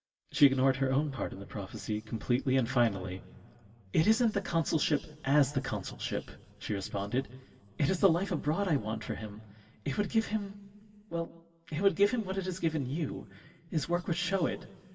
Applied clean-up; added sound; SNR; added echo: none; none; none; reverberation time 2.1 s.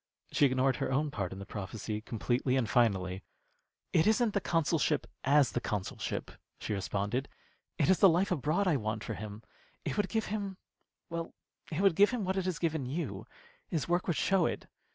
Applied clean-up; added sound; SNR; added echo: none; none; none; none.